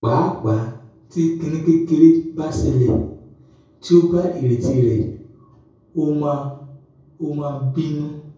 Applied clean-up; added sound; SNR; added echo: none; none; none; reverberation time 0.6 s.